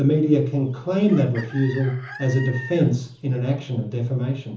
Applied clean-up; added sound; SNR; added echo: none; Chicken, rooster; 18 dB; reverberation time 0.7 s.